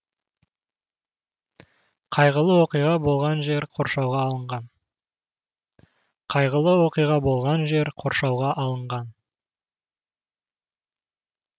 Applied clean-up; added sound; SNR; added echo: none; none; none; none.